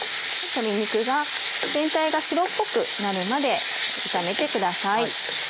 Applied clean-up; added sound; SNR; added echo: none; none; none; none.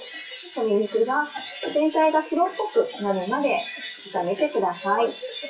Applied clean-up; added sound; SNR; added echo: classical method WPE with log-MMSE.